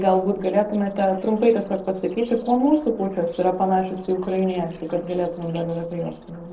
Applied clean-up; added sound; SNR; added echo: neural separator model SepFormer DNS4.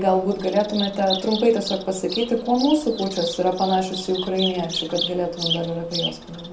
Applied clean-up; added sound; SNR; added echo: none; Bird vocalization, bird call, bird song; 9 dB; reverberation time 0.3 s.